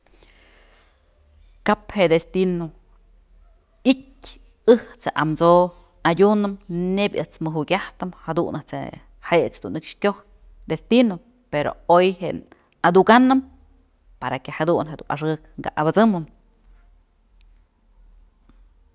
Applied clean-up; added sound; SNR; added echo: none; none; none; none.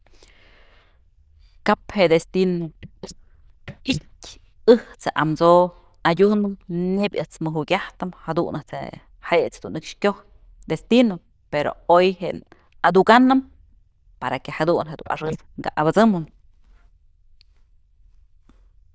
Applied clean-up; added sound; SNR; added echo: neural diffusion model UNIVERSE++.